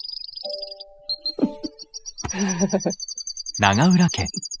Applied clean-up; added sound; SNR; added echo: classical method spectral subtraction.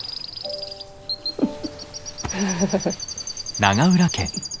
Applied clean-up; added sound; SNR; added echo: none; Chirp, tweet; 9 dB; none.